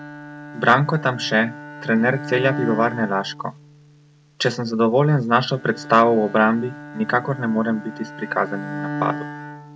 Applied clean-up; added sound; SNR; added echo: none; Bowed string instrument; 12 dB; none.